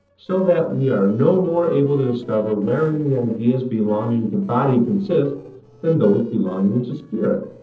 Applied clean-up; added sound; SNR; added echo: neural separator model SepFormer DNS4.